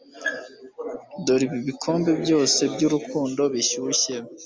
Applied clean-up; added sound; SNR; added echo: none; none; none; none.